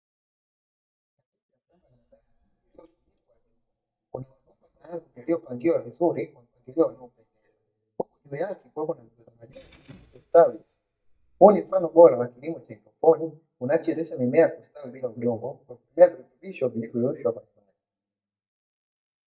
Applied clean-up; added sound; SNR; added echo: neural mask model DeepFilterNet 3.